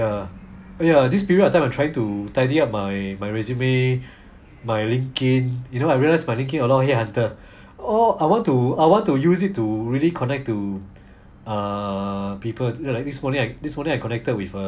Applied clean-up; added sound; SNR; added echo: none; none; none; none.